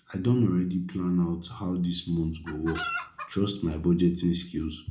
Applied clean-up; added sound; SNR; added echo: none; Chicken, rooster; 9 dB; reverberation time 0.4 s.